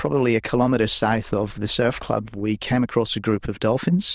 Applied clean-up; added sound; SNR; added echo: neural diffusion model UNIVERSE++.